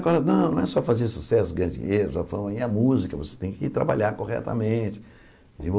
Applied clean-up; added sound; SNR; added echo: none; none; none; none.